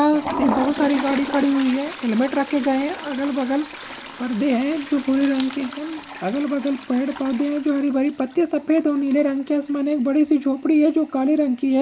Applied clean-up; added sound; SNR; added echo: none; Toilet flush; 13 dB; none.